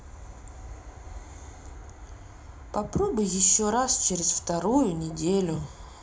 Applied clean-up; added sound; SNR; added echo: none; Aircraft; 16 dB; reverberation time 0.4 s.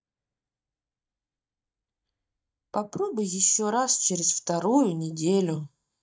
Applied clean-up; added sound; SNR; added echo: neural mask model DeepFilterNet 3.